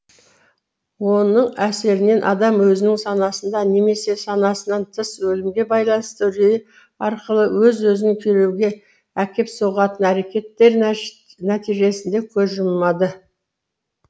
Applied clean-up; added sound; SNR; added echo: none; none; none; none.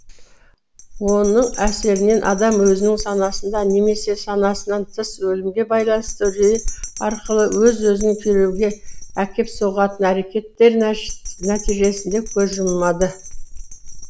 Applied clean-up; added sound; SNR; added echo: none; Bell; 11 dB; none.